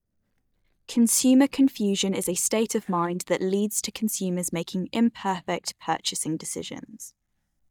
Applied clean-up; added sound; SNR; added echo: neural mask model DeepFilterNet 3.